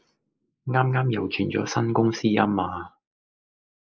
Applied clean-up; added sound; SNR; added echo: neural mask model Resemble Enhance denoiser.